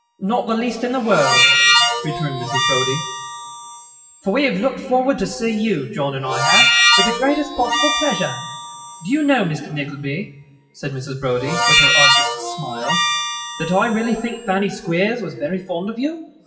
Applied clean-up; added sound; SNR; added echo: classical method WPE with log-MMSE.